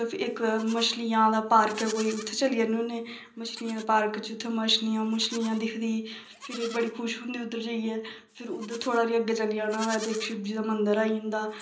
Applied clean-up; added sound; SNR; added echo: none; Livestock, farm animals, working animals; 19 dB; reverberation time 0.5 s.